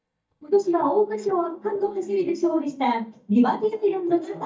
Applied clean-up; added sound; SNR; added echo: neural mask model DeepFilterNet 3.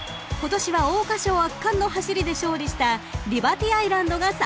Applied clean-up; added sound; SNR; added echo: none; none; none; none.